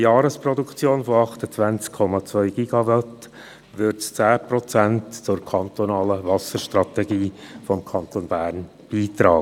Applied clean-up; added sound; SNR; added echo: none; none; none; none.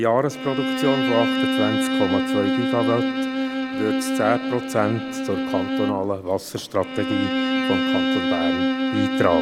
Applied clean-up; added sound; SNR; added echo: none; Bowed string instrument; -1 dB; none.